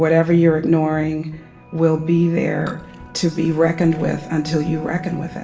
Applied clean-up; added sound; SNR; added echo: none; none; none; reverberation time 1.0 s.